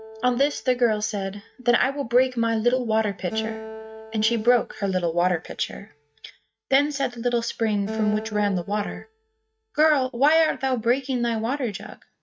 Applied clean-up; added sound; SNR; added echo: neural mask model RNNoise.